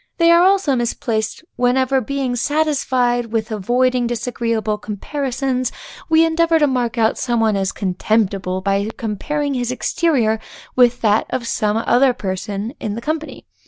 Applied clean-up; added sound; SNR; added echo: none; none; none; none.